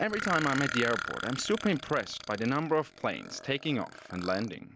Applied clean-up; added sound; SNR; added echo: none; Burping, eructation; 8 dB; none.